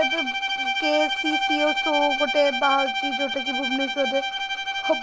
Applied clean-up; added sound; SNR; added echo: none; Bowed string instrument; 0 dB; none.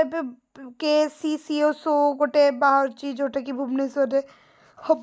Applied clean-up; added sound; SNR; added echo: none; none; none; none.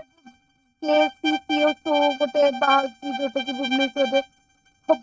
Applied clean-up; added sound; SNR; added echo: neural mask model RNNoise.